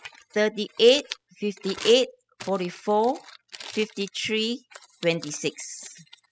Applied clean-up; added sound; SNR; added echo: classical method spectral subtraction.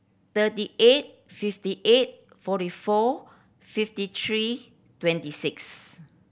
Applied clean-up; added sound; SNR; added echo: none; none; none; none.